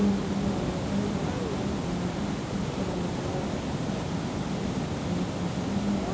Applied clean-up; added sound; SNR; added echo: none; Water; -2 dB; reverberation time 0.9 s.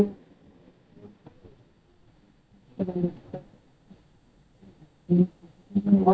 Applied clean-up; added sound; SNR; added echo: neural mask model DeepFilterNet 3.